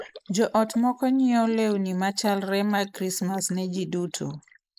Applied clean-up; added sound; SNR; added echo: neural mask model Resemble Enhance denoiser.